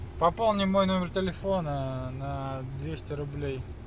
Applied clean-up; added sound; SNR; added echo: none; none; none; none.